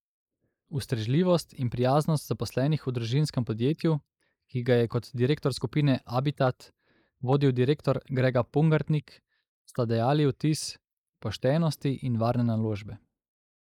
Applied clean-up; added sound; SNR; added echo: neural mask model Resemble Enhance denoiser.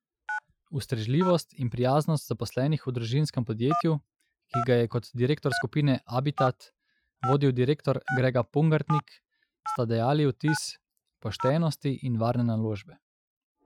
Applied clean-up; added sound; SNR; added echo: classical method Wiener filter.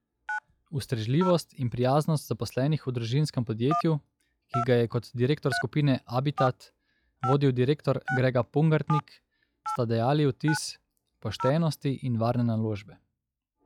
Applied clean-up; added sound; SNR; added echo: classical method log-MMSE.